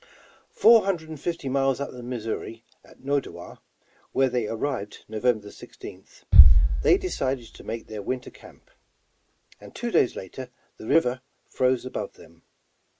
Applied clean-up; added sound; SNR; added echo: none; Bass drum; -1 dB; none.